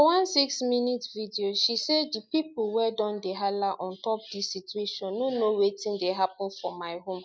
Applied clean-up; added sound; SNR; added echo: neural mask model Resemble Enhance denoiser.